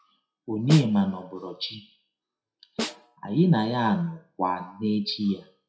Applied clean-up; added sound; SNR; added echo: classical method WPE with log-MMSE.